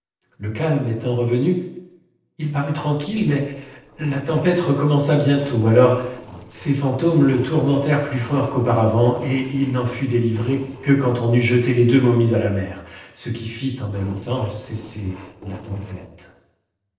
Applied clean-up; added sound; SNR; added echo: neural separator model SepFormer DNS4.